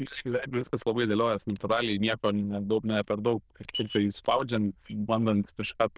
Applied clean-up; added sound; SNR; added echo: neural diffusion model UNIVERSE++.